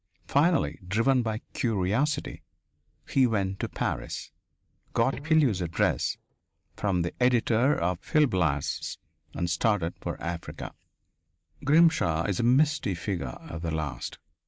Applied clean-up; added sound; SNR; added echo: neural mask model Resemble Enhance denoiser.